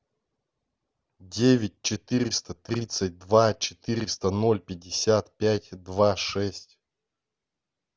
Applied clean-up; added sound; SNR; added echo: none; none; none; none.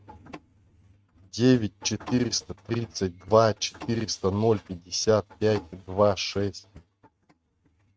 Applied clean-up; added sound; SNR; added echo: neural mask model RNNoise.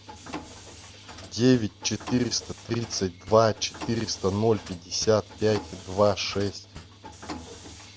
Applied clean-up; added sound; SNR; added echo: none; Mechanisms; 15 dB; none.